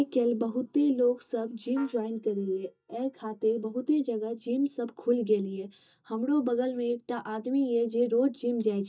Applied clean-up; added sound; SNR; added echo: neural mask model DeepFilterNet 3.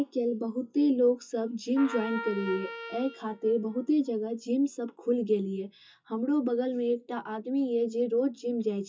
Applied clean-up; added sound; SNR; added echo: classical method WPE with log-MMSE.